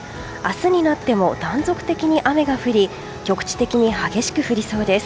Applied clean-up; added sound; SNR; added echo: none; none; none; none.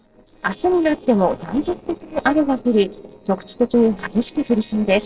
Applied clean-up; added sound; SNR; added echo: neural separator model SepFormer DNS4.